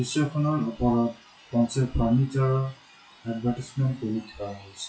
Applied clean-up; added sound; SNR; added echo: classical method WPE with log-MMSE.